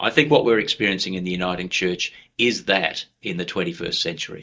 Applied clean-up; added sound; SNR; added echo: neural mask model DeepFilterNet 3.